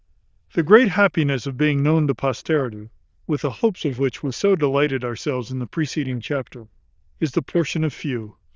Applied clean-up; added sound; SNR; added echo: neural diffusion model UNIVERSE++.